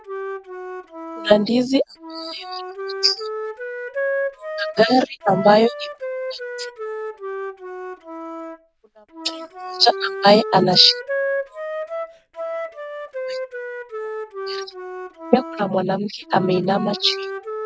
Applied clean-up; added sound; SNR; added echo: none; Wind instrument, woodwind instrument; 7 dB; none.